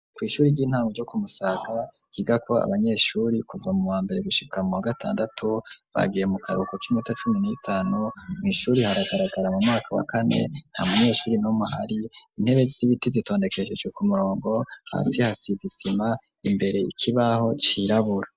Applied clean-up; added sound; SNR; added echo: none; none; none; none.